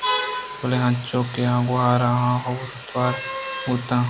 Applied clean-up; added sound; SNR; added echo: none; Domestic sounds, home sounds; 16 dB; none.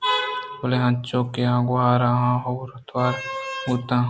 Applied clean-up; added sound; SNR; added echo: none; none; none; none.